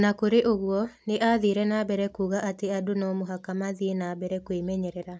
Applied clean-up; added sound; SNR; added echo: none; none; none; none.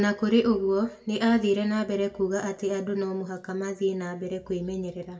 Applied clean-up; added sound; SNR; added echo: none; none; none; reverberation time 0.7 s.